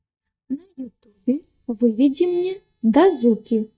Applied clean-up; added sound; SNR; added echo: neural mask model DeepFilterNet 3.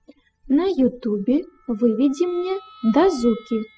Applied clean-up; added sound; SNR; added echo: classical method spectral subtraction.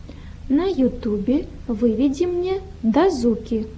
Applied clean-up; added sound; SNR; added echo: none; none; none; none.